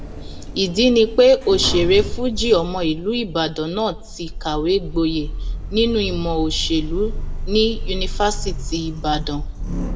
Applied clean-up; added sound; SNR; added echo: none; Sliding door; 6 dB; reverberation time 0.5 s.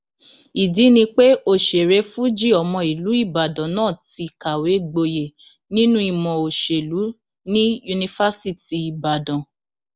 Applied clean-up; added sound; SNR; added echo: none; none; none; none.